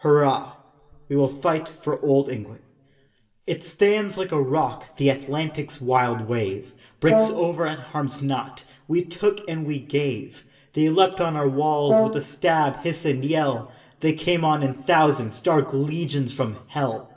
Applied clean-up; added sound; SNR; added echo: none; Brass instrument; 2 dB; reverberation time 0.8 s.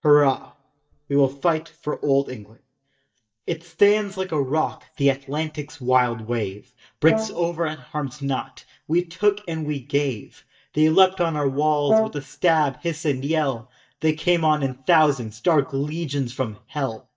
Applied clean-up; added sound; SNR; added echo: neural mask model DeepFilterNet 3.